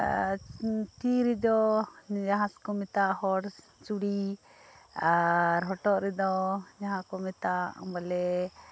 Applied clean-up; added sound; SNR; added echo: none; none; none; none.